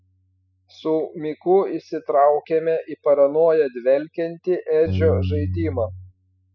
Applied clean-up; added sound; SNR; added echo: classical method spectral subtraction.